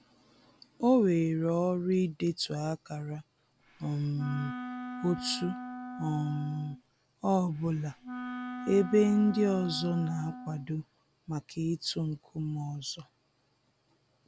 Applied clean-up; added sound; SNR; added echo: none; Wind instrument, woodwind instrument; 10 dB; none.